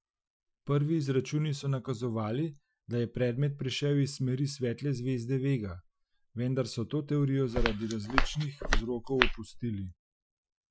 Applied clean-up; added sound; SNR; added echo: classical method Wiener filter.